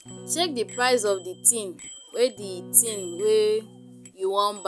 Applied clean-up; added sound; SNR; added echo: none; Bicycle bell + Electric guitar / Strum; 17 dB; none.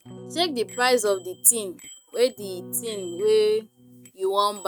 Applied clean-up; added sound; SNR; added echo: neural mask model RNNoise.